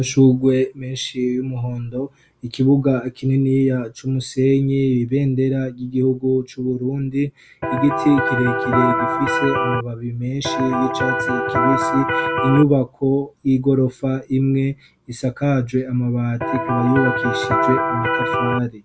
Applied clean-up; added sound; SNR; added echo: none; Electric guitar; 0 dB; none.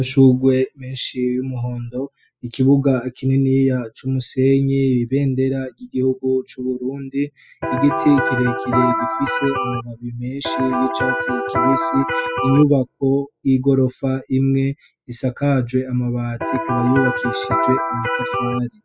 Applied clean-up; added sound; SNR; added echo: classical method spectral subtraction.